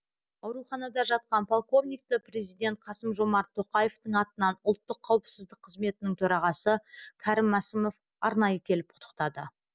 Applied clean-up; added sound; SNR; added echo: none; none; none; none.